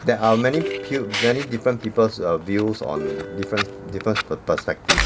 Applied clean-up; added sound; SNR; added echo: none; Plucked string instrument + Fire; 6 dB; none.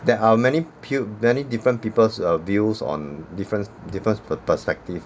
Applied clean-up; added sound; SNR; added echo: none; none; none; none.